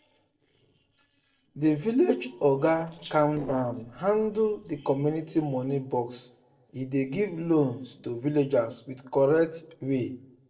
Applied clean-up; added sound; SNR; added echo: neural separator model SepFormer DNS4.